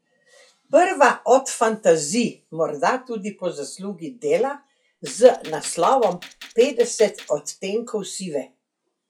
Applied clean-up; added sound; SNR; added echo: classical method log-MMSE.